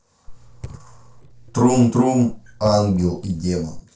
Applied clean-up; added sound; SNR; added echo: neural separator model SepFormer DNS4.